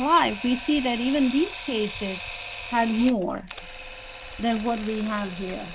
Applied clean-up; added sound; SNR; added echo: none; Camera; 12 dB; none.